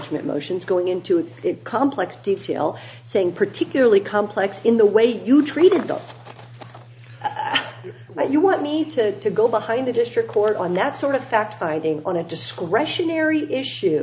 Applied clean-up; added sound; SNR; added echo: none; none; none; none.